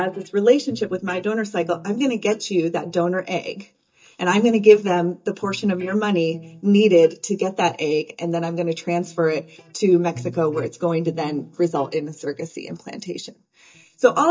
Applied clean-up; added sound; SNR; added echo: neural mask model DeepFilterNet 3.